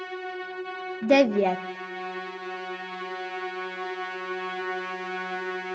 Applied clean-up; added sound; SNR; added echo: neural mask model RNNoise.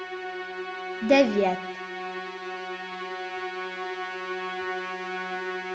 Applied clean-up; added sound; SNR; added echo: none; Musical instrument; 3 dB; none.